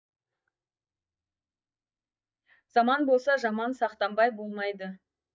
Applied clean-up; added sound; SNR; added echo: neural mask model DeepFilterNet 3.